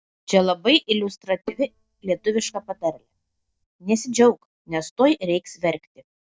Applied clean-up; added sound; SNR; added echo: neural mask model DeepFilterNet 3.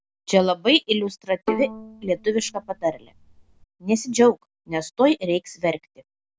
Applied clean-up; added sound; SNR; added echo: none; Bowed string instrument; 10 dB; none.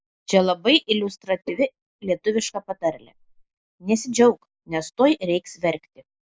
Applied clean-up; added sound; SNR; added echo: neural mask model Resemble Enhance denoiser.